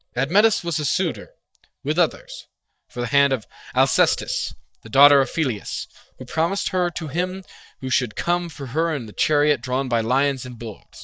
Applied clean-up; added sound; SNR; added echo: neural mask model DeepFilterNet 3.